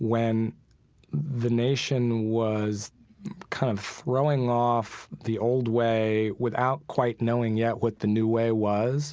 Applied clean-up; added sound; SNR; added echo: none; none; none; none.